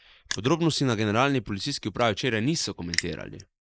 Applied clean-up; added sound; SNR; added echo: neural mask model Resemble Enhance denoiser.